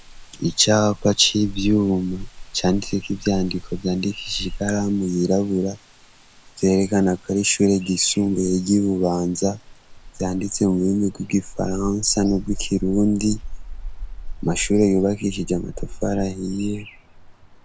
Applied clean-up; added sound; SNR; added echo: none; Rain; 13 dB; none.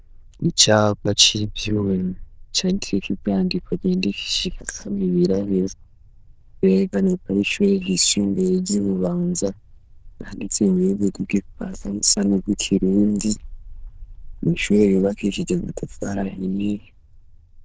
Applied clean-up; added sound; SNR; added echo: neural diffusion model UNIVERSE++.